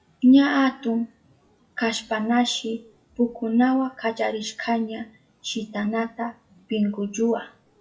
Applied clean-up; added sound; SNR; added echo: classical method WPE with log-MMSE.